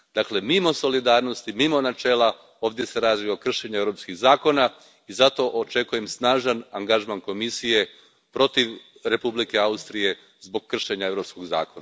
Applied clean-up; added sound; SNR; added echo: none; none; none; none.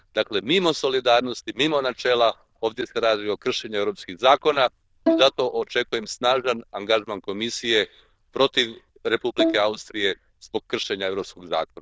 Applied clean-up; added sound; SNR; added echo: neural diffusion model UNIVERSE++.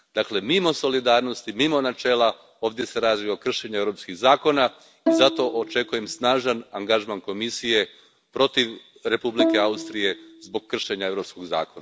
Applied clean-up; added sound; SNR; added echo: none; Bowed string instrument; 5 dB; none.